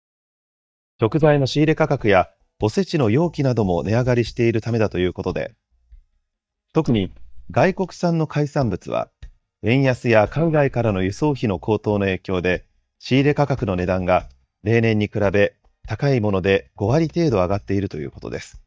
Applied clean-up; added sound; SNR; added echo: neural mask model DeepFilterNet 3.